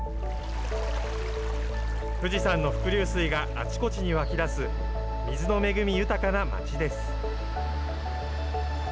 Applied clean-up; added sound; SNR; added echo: none; none; none; none.